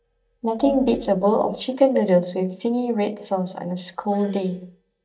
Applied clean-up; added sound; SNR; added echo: neural mask model DeepFilterNet 3.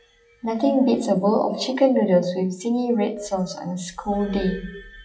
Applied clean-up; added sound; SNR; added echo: classical method WPE with log-MMSE.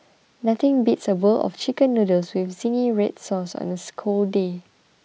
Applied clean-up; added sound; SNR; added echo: none; none; none; none.